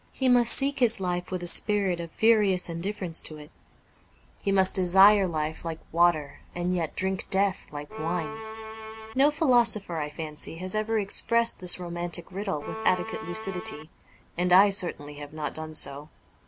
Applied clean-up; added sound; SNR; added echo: none; Bowed string instrument; 9 dB; none.